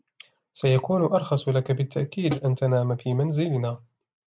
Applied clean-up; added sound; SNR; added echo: neural mask model RNNoise.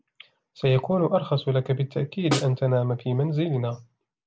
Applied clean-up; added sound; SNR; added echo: none; Snare drum; 7 dB; none.